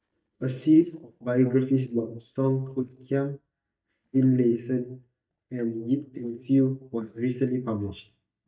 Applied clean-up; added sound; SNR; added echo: neural mask model DeepFilterNet 3.